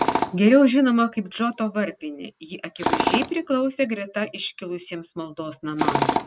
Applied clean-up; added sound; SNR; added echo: none; Tools; 5 dB; none.